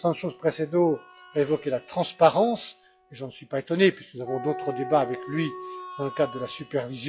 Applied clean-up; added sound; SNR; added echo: classical method log-MMSE.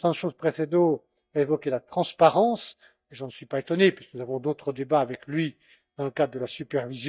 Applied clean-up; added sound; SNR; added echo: neural mask model DeepFilterNet 3.